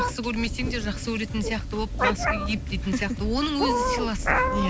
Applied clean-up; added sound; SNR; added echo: none; Meow; 0 dB; none.